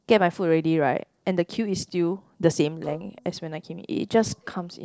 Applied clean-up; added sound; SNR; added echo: neural separator model SepFormer DNS4.